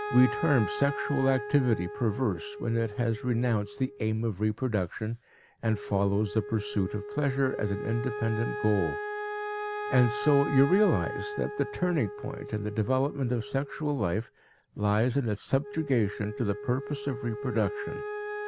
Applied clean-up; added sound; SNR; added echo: none; Wind instrument, woodwind instrument; 9 dB; none.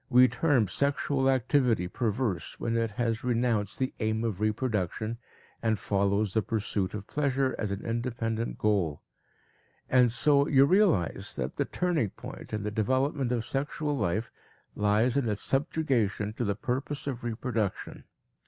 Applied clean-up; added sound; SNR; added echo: none; none; none; none.